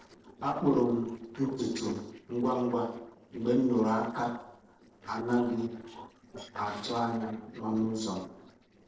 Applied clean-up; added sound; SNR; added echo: neural separator model SepFormer DNS4.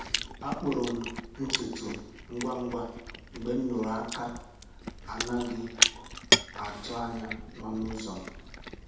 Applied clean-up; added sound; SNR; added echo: none; Chewing, mastication; -1 dB; reverberation time 0.8 s.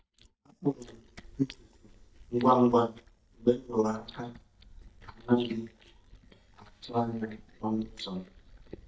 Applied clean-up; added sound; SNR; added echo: neural mask model DeepFilterNet 3.